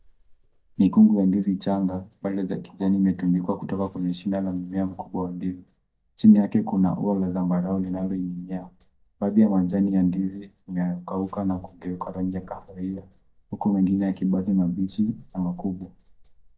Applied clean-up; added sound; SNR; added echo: neural mask model DeepFilterNet 3.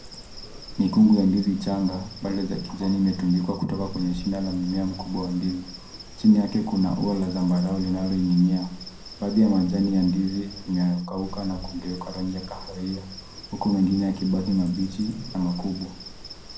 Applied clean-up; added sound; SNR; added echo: none; Insect; 15 dB; reverberation time 0.6 s.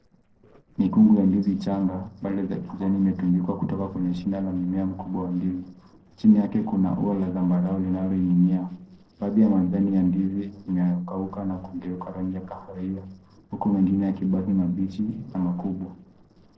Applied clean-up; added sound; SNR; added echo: neural separator model SepFormer DNS4.